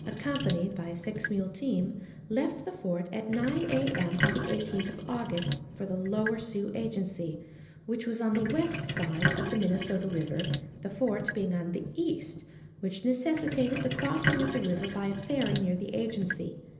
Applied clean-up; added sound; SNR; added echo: none; Sink (filling or washing); 5 dB; reverberation time 0.8 s.